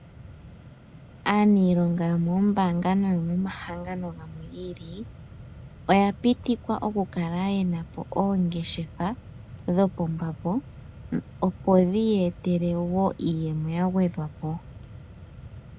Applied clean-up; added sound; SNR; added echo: none; Mechanisms; 17 dB; none.